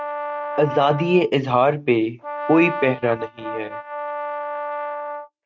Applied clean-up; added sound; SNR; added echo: neural mask model RNNoise.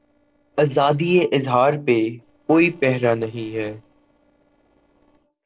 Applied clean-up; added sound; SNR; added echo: neural separator model SepFormer DNS4.